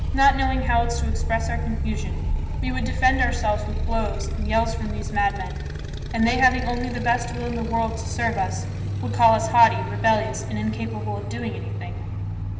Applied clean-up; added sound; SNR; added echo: none; Motorcycle; 1 dB; reverberation time 2.2 s.